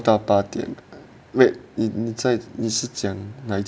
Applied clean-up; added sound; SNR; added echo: none; none; none; none.